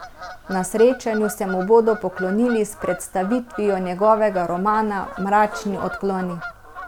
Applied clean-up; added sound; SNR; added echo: none; Bird vocalization, bird call, bird song / Fowl; 14 dB; none.